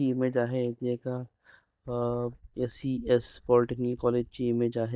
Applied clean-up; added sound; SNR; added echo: neural mask model DeepFilterNet 3.